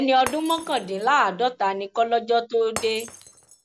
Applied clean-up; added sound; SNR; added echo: none; Shatter; 16 dB; none.